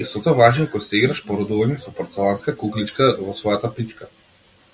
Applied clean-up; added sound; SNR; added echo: none; none; none; none.